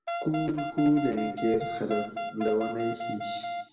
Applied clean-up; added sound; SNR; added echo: none; Wind instrument, woodwind instrument; 5 dB; reverberation time 1.1 s.